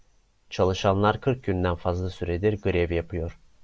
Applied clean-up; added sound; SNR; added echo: none; none; none; none.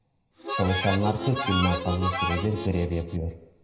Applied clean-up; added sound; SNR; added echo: none; Harmonica; 3 dB; reverberation time 0.7 s.